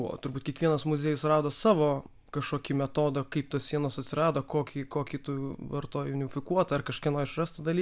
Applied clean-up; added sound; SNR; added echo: none; none; none; none.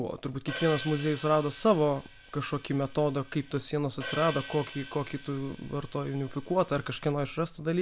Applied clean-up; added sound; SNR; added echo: none; Hi-hat; 13 dB; none.